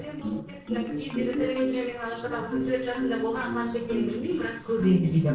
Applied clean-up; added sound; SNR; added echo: neural separator model SepFormer DNS4.